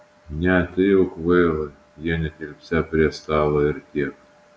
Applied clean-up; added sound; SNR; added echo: none; none; none; none.